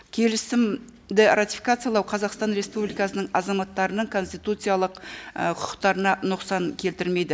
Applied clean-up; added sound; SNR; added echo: none; none; none; none.